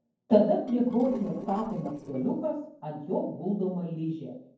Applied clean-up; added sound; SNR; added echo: neural separator model SepFormer DNS4.